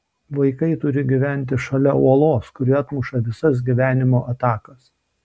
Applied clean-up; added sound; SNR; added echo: none; none; none; none.